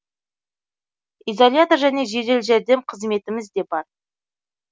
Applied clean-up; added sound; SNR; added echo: none; none; none; none.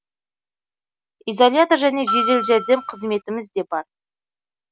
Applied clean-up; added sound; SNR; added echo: none; Bell; 3 dB; none.